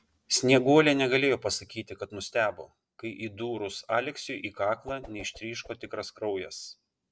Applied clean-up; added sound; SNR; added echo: neural separator model SepFormer DNS4.